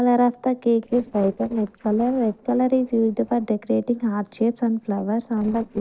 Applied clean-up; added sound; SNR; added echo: neural separator model SepFormer DNS4.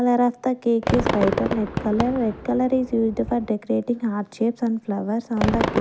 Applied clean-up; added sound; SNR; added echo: none; Fireworks; 6 dB; none.